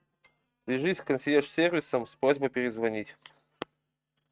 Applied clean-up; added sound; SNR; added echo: neural mask model RNNoise.